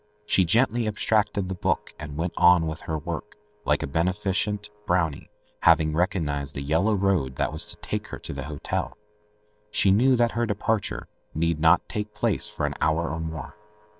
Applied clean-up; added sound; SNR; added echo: neural separator model SepFormer DNS4.